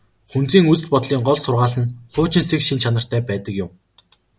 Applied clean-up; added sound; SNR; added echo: none; none; none; none.